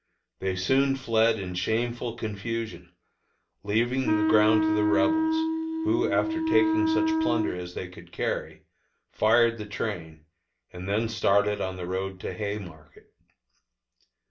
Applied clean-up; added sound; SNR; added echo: none; Wind instrument, woodwind instrument; -3 dB; reverberation time 0.3 s.